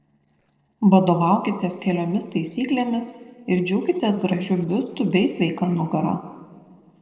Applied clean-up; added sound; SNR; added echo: neural separator model SepFormer DNS4.